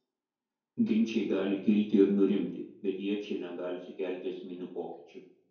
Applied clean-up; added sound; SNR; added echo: none; none; none; reverberation time 2.3 s.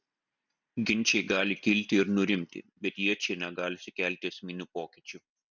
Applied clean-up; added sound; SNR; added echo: none; none; none; none.